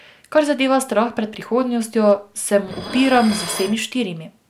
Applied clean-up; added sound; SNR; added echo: none; Dishes, pots, and pans; 15 dB; none.